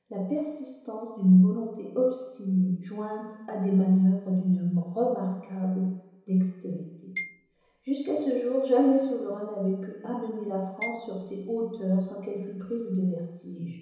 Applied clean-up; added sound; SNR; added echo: none; Marimba, xylophone; 16 dB; reverberation time 1.0 s.